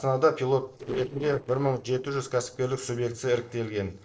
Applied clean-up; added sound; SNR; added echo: neural separator model SepFormer DNS4.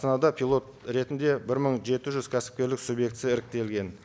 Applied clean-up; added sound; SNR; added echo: none; none; none; none.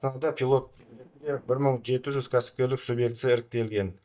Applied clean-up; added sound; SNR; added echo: neural mask model DeepFilterNet 3.